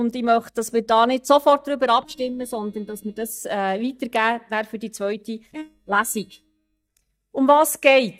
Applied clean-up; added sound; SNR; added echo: neural mask model DeepFilterNet 3.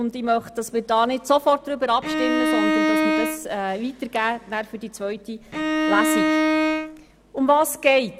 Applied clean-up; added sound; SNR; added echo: none; Bowed string instrument; -3 dB; none.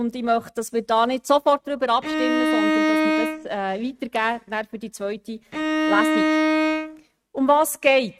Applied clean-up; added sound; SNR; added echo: neural mask model RNNoise.